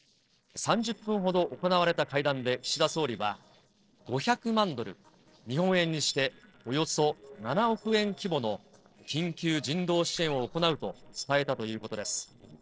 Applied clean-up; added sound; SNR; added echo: neural separator model SepFormer DNS4.